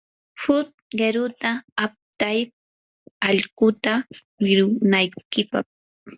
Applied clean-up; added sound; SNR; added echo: none; none; none; none.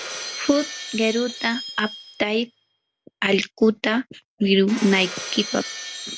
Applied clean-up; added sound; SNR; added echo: none; Shatter; 12 dB; none.